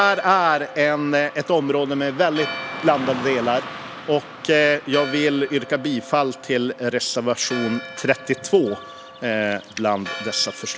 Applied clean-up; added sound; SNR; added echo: none; Car passing by / Traffic noise, roadway noise + Church bell; 13 dB; none.